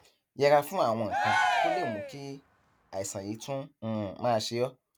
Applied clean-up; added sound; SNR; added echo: none; Cheering; 0 dB; none.